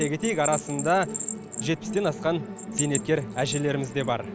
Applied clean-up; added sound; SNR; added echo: none; Bell; 9 dB; none.